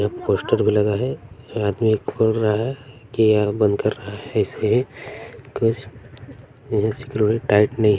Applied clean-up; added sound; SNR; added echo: none; none; none; none.